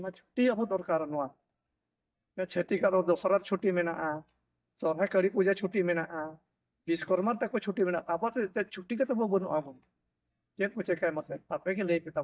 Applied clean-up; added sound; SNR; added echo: neural mask model DeepFilterNet 3.